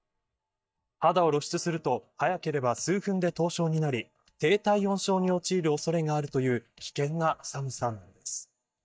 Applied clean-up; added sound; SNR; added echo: neural mask model DeepFilterNet 3.